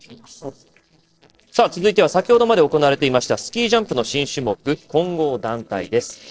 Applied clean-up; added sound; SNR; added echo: neural separator model SepFormer DNS4.